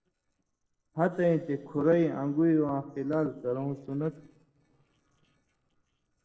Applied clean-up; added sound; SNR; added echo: neural separator model SepFormer DNS4.